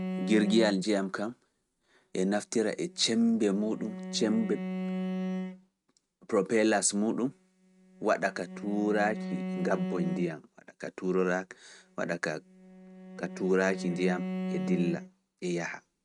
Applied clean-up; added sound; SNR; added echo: neural mask model RNNoise.